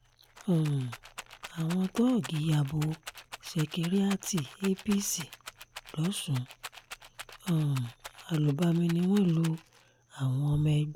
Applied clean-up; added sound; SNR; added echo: none; Rattle; 17 dB; none.